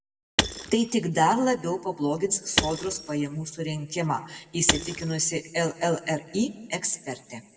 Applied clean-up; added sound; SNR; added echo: none; Shatter / Crushing; 6 dB; reverberation time 1.6 s.